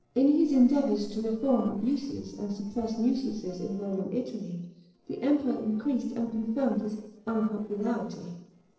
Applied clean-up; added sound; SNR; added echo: neural separator model SepFormer DNS4.